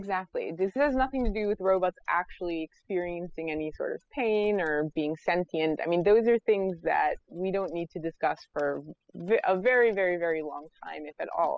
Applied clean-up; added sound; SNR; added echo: classical method spectral subtraction.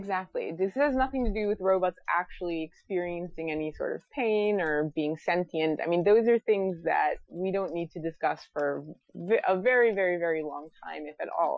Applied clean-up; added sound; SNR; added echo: classical method Wiener filter.